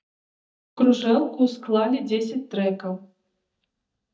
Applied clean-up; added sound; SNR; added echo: neural mask model DeepFilterNet 3.